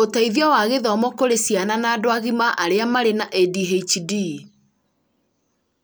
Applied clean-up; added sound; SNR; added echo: none; none; none; none.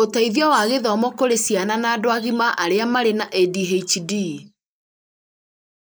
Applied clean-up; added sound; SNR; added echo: neural mask model Resemble Enhance denoiser.